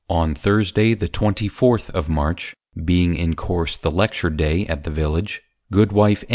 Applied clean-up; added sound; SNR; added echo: none; none; none; none.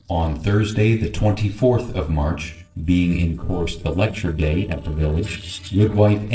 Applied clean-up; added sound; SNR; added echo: neural separator model SepFormer DNS4.